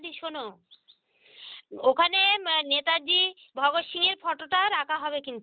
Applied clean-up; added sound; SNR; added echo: neural mask model Resemble Enhance denoiser.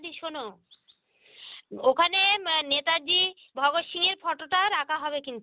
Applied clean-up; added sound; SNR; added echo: none; none; none; none.